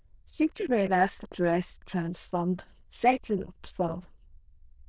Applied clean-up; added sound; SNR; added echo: neural diffusion model UNIVERSE++.